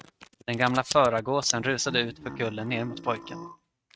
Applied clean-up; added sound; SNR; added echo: neural mask model RNNoise.